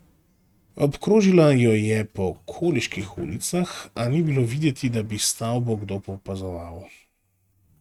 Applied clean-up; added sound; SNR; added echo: neural mask model RNNoise.